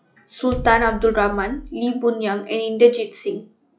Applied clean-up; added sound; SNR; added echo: classical method log-MMSE.